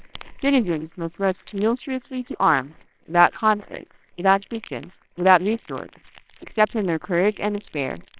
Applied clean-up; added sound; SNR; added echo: neural separator model SepFormer WHAMR!.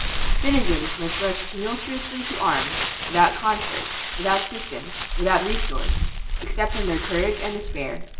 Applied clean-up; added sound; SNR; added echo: none; Crumpling, crinkling; 3 dB; reverberation time 1.3 s.